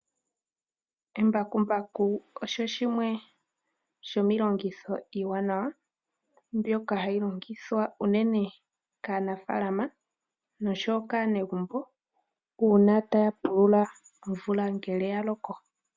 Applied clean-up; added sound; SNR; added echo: none; none; none; none.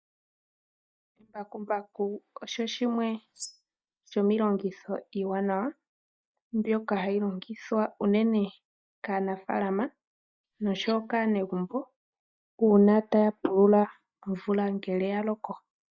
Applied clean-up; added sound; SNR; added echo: neural mask model DeepFilterNet 3.